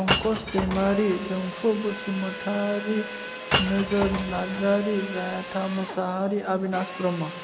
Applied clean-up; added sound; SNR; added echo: none; Shatter / Crushing + Drill; 6 dB; none.